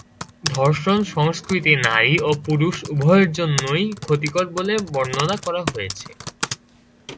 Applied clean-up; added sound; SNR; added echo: none; Typing; 13 dB; none.